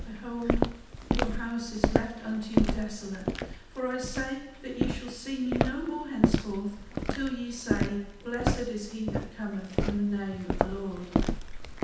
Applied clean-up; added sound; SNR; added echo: none; Walk, footsteps; -3 dB; reverberation time 0.8 s.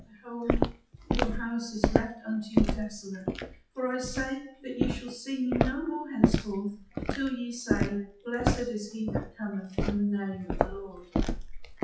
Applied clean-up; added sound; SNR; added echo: classical method WPE with log-MMSE.